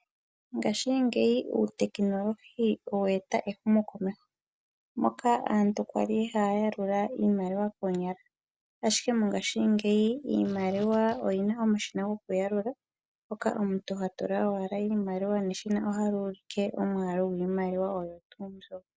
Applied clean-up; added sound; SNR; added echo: none; Fart; 19 dB; none.